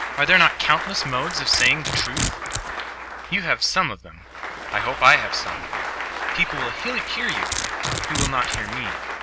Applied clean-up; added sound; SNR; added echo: none; Domestic sounds, home sounds + Applause; 4 dB; none.